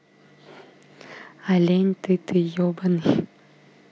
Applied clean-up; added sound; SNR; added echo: none; none; none; none.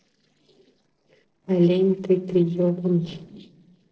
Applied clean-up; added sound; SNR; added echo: neural separator model SepFormer DNS4.